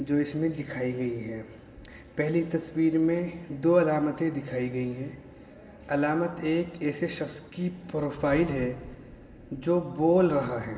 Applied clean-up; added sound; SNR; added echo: none; none; none; reverberation time 1.8 s.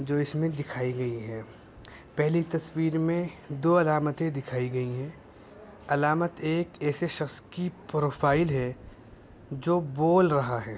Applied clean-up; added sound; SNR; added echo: none; none; none; none.